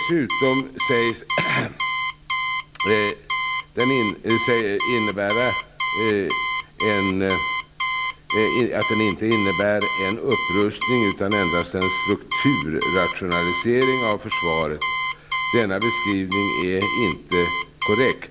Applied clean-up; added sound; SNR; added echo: none; Alarm; 2 dB; none.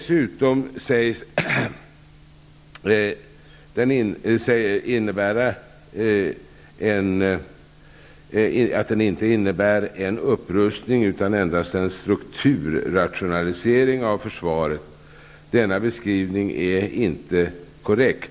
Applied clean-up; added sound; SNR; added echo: none; none; none; none.